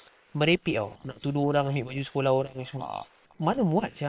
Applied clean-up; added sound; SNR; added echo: neural separator model SepFormer WHAM!.